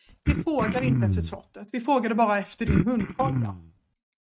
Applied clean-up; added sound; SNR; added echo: neural mask model RNNoise.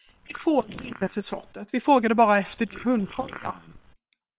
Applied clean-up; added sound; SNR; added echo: neural separator model SepFormer WHAM!.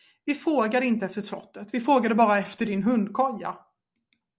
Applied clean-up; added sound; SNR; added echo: none; none; none; none.